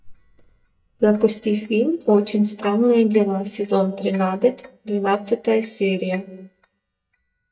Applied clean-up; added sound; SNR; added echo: neural mask model DeepFilterNet 3.